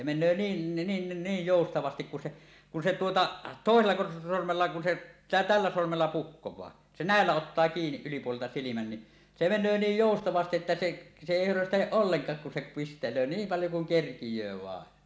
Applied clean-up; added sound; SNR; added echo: none; none; none; none.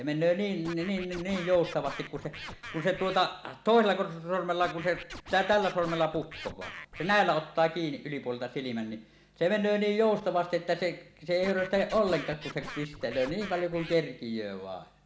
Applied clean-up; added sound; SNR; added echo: none; Scratching (performance technique); 13 dB; none.